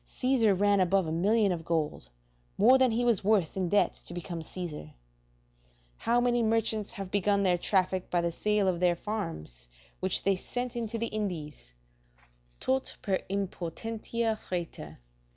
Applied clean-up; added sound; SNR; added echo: none; none; none; none.